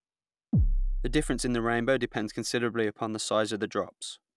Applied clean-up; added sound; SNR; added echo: none; Bass drum; 0 dB; none.